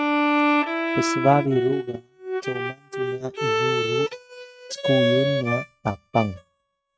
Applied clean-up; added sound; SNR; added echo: neural mask model RNNoise.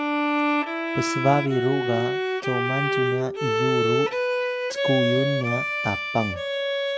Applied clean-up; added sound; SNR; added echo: none; Bowed string instrument; -2 dB; none.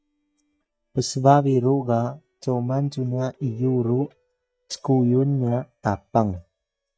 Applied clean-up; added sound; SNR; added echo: neural mask model DeepFilterNet 3.